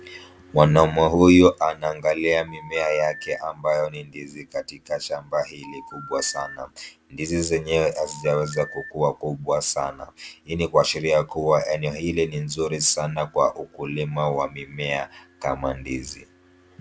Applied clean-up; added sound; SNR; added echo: none; Telephone; 16 dB; none.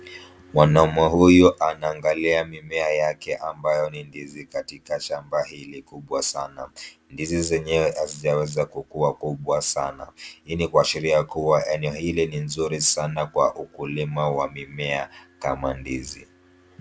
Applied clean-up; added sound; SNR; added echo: none; none; none; none.